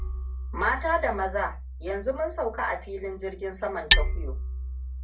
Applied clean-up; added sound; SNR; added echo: none; Hammer; 0 dB; reverberation time 0.2 s.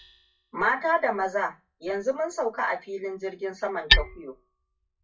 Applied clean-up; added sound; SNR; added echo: classical method WPE with log-MMSE.